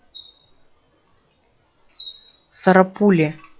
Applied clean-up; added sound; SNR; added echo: classical method log-MMSE.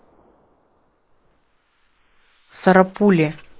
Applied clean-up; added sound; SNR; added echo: neural mask model Resemble Enhance denoiser.